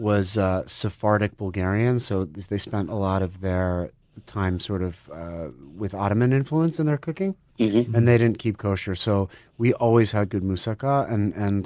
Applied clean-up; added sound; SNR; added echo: none; none; none; none.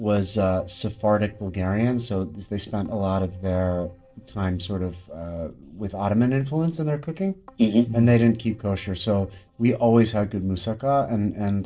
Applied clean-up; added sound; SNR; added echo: neural separator model SepFormer DNS4.